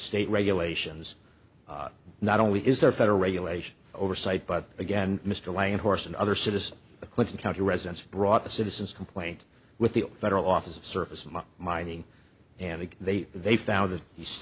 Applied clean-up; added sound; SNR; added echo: none; none; none; none.